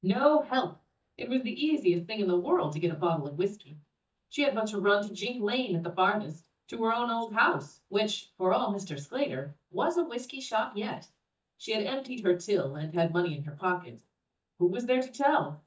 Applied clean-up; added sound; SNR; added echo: neural mask model DeepFilterNet 3.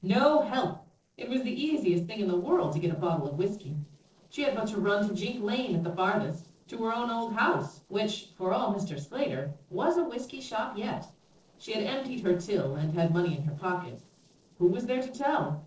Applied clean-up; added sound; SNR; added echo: neural separator model SepFormer DNS4.